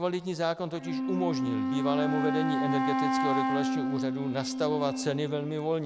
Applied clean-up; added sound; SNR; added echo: none; Wind instrument, woodwind instrument; -1 dB; none.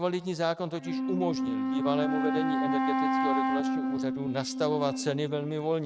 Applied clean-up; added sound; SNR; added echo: neural mask model RNNoise.